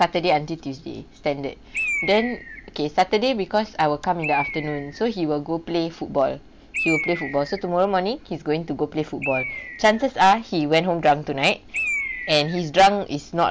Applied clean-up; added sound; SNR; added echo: none; Bird; 11 dB; none.